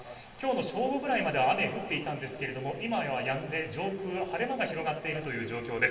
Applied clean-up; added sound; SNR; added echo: none; none; none; reverberation time 2.7 s.